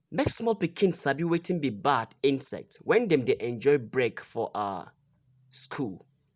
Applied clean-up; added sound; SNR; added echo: none; none; none; none.